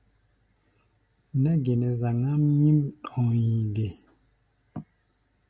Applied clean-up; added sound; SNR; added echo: none; none; none; none.